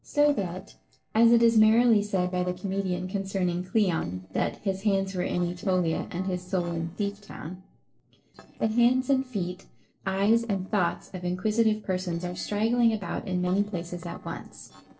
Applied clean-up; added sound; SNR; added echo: neural separator model SepFormer DNS4.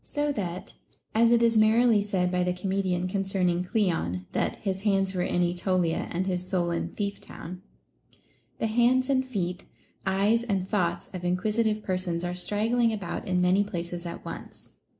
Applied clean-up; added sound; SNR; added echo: none; none; none; none.